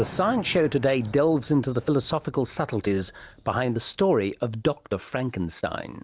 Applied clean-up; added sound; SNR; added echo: none; none; none; none.